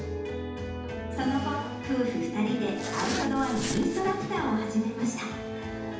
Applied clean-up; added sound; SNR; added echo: none; Zipper (clothing); 8 dB; reverberation time 0.8 s.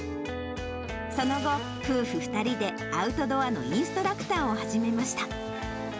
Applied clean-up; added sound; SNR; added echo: none; none; none; none.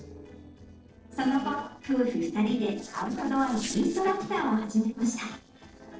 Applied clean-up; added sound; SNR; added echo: neural separator model SepFormer DNS4.